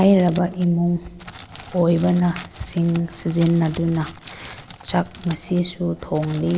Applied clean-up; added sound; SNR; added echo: none; Crackle; 17 dB; none.